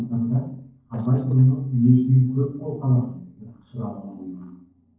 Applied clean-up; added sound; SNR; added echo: neural separator model SepFormer DNS4.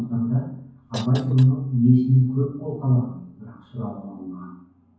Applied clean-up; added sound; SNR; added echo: none; Cough; 19 dB; reverberation time 0.9 s.